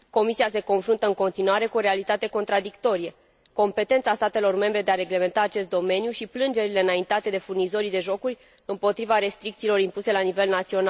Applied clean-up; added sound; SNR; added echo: none; none; none; none.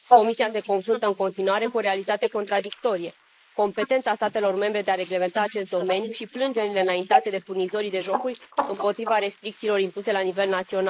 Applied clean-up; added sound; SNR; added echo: neural mask model Resemble Enhance denoiser.